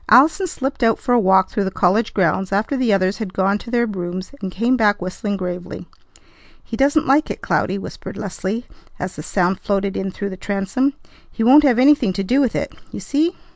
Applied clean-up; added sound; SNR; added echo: none; none; none; none.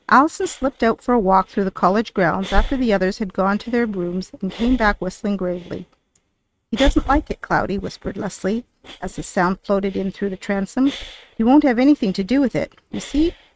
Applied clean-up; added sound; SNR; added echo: neural mask model RNNoise.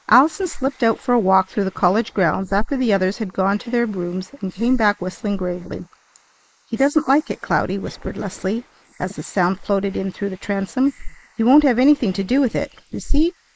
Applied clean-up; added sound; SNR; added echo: neural mask model Resemble Enhance denoiser.